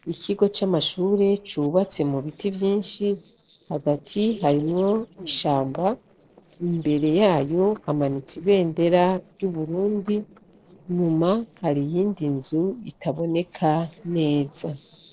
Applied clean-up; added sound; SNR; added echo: neural separator model SepFormer DNS4.